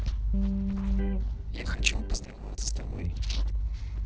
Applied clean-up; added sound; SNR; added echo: neural separator model SepFormer DNS4.